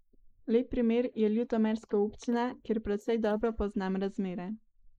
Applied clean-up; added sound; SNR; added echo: neural mask model Resemble Enhance denoiser.